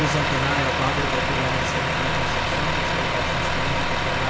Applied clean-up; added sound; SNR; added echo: none; Truck; -5 dB; reverberation time 1.9 s.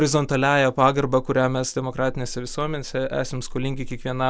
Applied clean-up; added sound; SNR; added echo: none; none; none; none.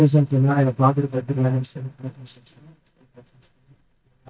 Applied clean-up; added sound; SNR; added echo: neural mask model DeepFilterNet 3.